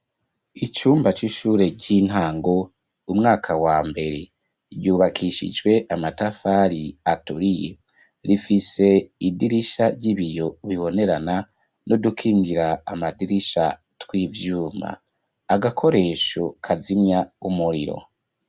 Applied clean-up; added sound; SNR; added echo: none; none; none; none.